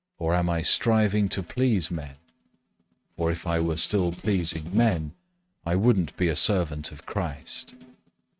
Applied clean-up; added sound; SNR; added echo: neural mask model RNNoise.